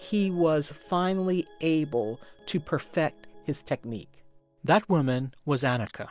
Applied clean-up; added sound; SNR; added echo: none; none; none; none.